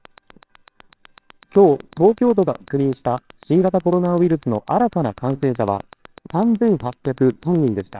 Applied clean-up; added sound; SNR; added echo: neural separator model SepFormer WHAMR!.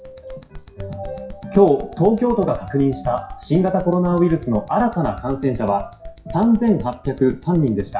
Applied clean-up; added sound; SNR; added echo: classical method WPE with log-MMSE.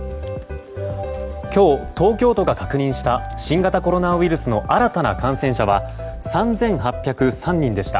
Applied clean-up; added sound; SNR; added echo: none; none; none; none.